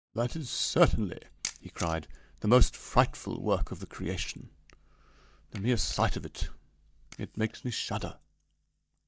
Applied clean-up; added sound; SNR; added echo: neural mask model DeepFilterNet 3.